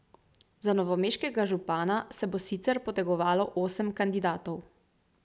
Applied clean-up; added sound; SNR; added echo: none; none; none; none.